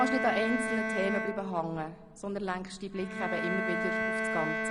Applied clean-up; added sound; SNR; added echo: none; Bowed string instrument; 1 dB; none.